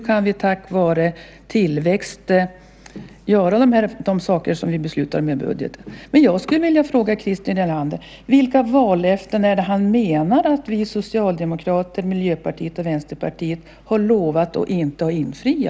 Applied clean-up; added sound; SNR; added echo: none; none; none; none.